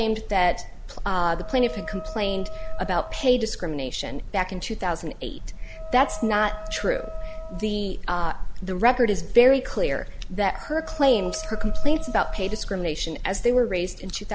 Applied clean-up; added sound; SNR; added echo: none; Wind instrument, woodwind instrument; 17 dB; none.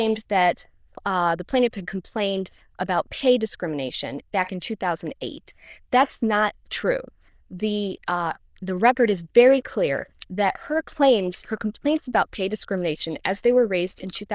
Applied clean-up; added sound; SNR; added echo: neural diffusion model UNIVERSE++.